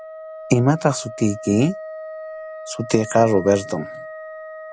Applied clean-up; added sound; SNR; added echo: none; Wind instrument, woodwind instrument; 13 dB; none.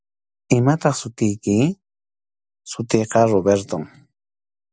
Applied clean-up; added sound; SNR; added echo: none; none; none; none.